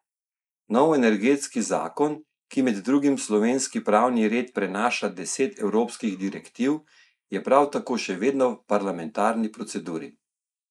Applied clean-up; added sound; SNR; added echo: neural mask model Resemble Enhance denoiser.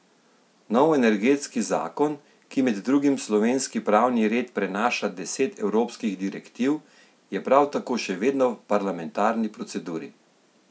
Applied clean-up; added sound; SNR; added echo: none; none; none; none.